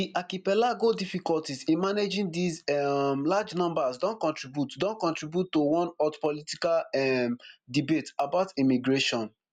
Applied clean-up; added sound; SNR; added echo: none; none; none; none.